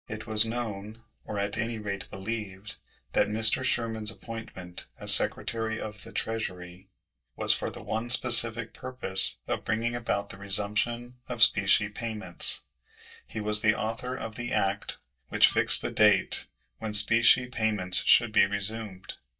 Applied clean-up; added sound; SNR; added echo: neural mask model DeepFilterNet 3.